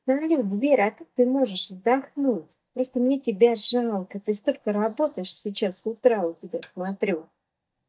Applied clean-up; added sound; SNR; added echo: neural mask model DeepFilterNet 3.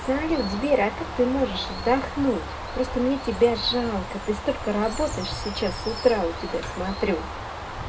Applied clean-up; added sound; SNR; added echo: none; Bird; 7 dB; reverberation time 0.2 s.